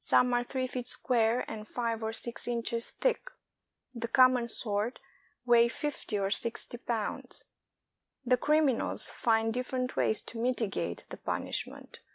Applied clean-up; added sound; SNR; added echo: none; none; none; none.